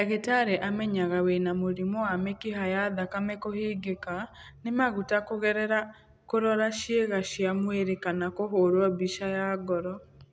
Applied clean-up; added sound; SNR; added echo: none; none; none; none.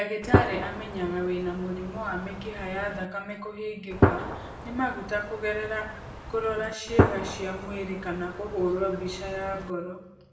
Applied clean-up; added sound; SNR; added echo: none; Gunshot, gunfire; -1 dB; reverberation time 0.8 s.